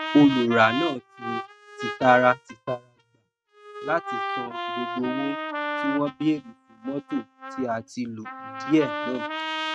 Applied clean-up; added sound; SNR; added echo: neural mask model RNNoise.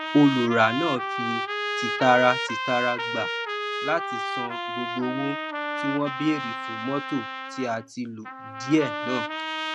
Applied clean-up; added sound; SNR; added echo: none; Trumpet; 4 dB; none.